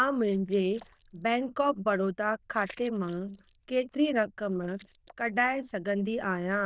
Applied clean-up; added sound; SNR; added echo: neural diffusion model UNIVERSE++.